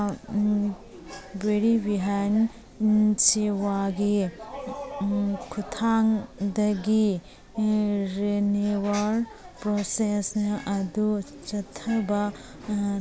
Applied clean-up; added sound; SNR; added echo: none; none; none; none.